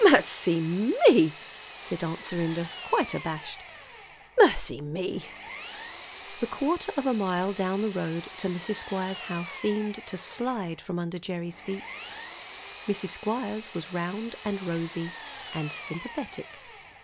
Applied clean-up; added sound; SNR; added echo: none; Power tool; 12 dB; none.